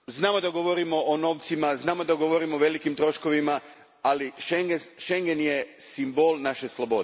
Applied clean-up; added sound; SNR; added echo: none; none; none; none.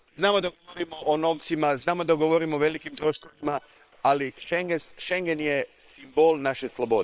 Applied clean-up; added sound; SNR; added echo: neural separator model SepFormer WHAM!.